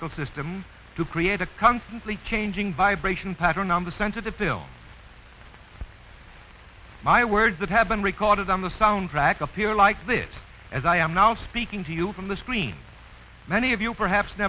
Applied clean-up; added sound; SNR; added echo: none; none; none; none.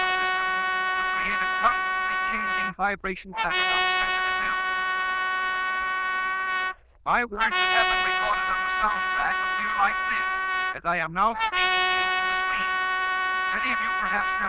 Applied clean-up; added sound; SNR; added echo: neural diffusion model UNIVERSE++.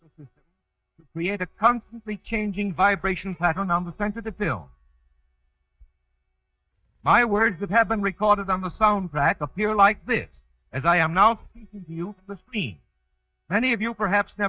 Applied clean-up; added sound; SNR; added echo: neural mask model DeepFilterNet 3.